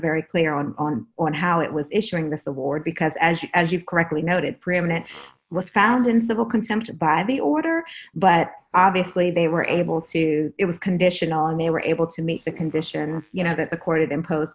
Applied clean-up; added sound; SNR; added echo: neural mask model Resemble Enhance denoiser.